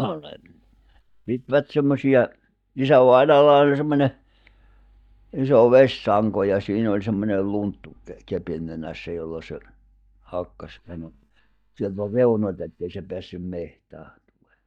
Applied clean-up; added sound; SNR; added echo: neural mask model DeepFilterNet 3.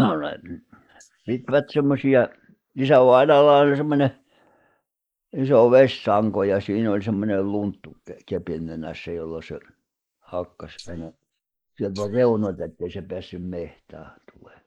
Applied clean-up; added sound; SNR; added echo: neural mask model Resemble Enhance denoiser.